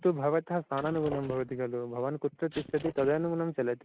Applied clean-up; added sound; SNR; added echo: neural mask model RNNoise.